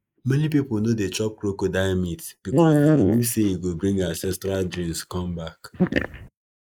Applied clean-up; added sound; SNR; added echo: neural mask model Resemble Enhance denoiser.